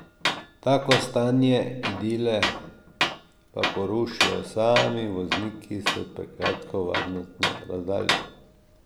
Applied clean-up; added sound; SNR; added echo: none; Tools; 3 dB; none.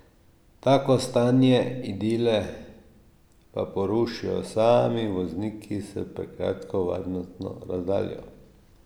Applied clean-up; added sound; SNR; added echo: none; none; none; none.